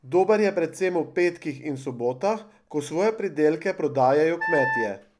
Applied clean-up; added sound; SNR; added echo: none; Wind instrument, woodwind instrument; 5 dB; none.